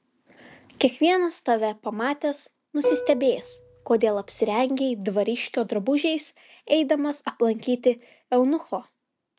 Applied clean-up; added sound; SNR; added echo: none; Plucked string instrument; 6 dB; none.